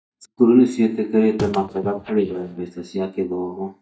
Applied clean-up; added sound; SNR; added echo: neural mask model DeepFilterNet 3.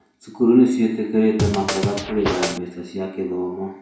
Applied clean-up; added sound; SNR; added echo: none; Scratching (performance technique); 3 dB; reverberation time 0.6 s.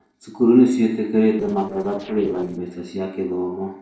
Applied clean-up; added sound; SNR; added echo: neural separator model SepFormer DNS4.